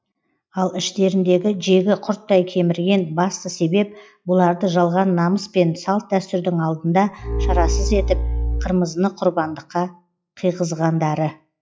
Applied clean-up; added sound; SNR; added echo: classical method log-MMSE.